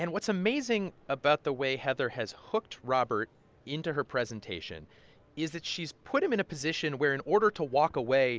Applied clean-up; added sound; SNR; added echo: none; none; none; none.